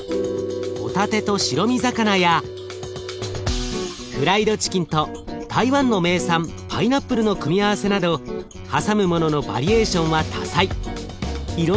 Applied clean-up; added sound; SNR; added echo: none; none; none; none.